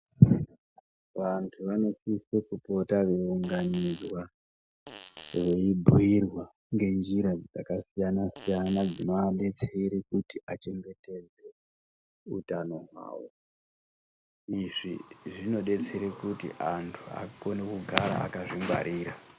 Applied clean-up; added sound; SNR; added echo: none; Fart; 16 dB; none.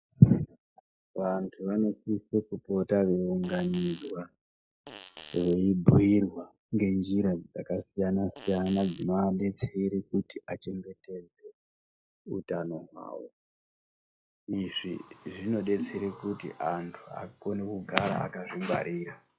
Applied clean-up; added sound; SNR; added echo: classical method log-MMSE.